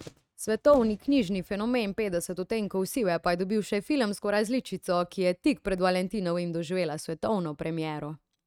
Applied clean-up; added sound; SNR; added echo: neural mask model RNNoise.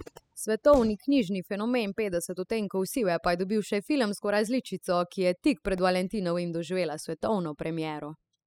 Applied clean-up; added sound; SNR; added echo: classical method spectral subtraction.